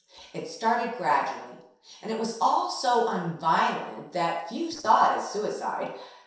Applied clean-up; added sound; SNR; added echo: neural separator model SepFormer DNS4.